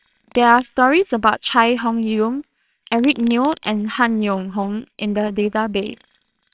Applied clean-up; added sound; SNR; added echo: neural separator model SepFormer WHAMR!.